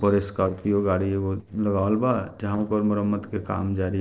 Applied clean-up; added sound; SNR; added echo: neural separator model SepFormer DNS4.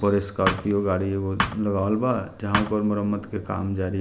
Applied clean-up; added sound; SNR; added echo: none; Thump, thud; 3 dB; none.